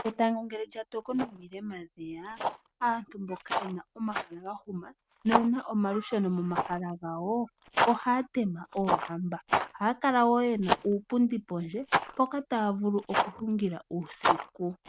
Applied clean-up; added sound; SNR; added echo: neural mask model RNNoise.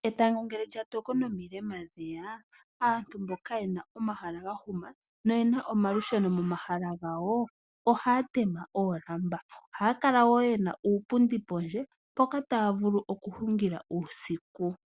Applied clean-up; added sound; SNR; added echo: none; none; none; none.